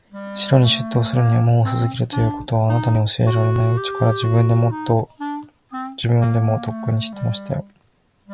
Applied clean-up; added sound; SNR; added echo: none; Wind instrument, woodwind instrument; 11 dB; none.